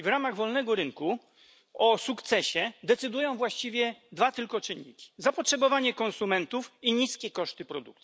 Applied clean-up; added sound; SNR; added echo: none; none; none; none.